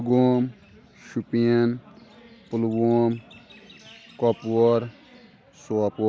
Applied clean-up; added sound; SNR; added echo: none; none; none; none.